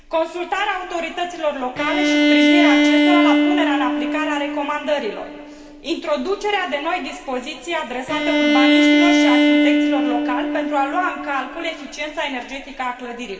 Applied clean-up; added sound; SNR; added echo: none; Bowed string instrument; -5 dB; reverberation time 2.1 s.